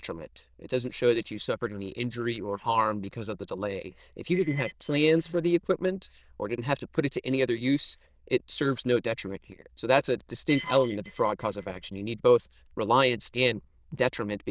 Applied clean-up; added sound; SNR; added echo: neural diffusion model UNIVERSE++.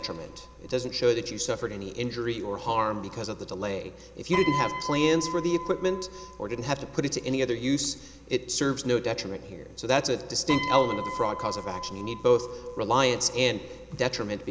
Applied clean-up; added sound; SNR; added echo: none; Piano; 11 dB; none.